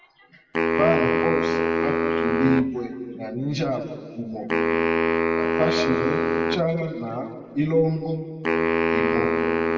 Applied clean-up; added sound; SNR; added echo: none; Wind instrument, woodwind instrument; -3 dB; reverberation time 2.0 s.